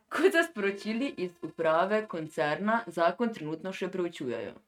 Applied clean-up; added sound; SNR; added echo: neural mask model RNNoise.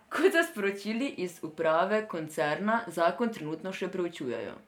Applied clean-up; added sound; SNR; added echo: none; none; none; none.